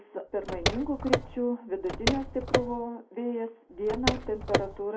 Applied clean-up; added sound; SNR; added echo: none; Car; -1 dB; reverberation time 0.2 s.